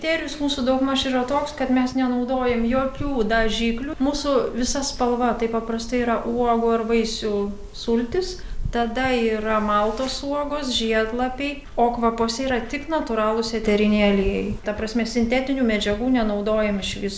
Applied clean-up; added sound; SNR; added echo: none; none; none; none.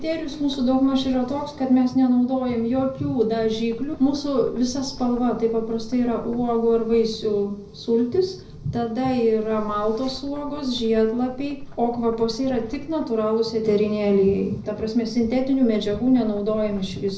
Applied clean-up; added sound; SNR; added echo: none; Knock; 18 dB; reverberation time 0.4 s.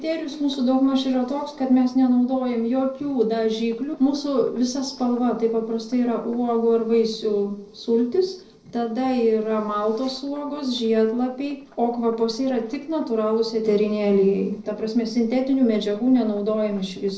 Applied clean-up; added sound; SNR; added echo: neural separator model SepFormer DNS4.